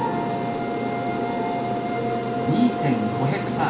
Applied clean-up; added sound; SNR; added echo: none; Aircraft; 2 dB; reverberation time 0.4 s.